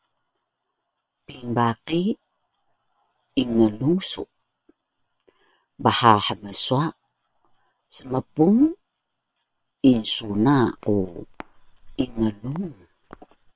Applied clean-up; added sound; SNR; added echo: neural separator model SepFormer WHAM!.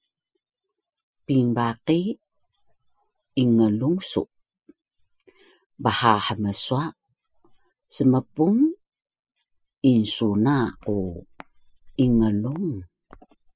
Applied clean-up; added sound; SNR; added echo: classical method spectral subtraction.